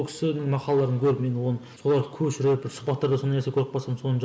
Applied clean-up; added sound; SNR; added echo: none; none; none; none.